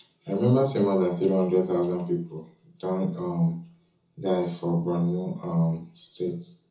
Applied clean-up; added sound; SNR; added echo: none; none; none; reverberation time 0.5 s.